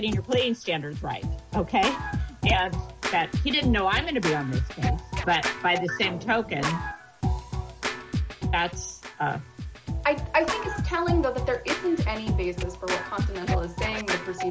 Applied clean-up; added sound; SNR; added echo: none; Scratching (performance technique); 2 dB; none.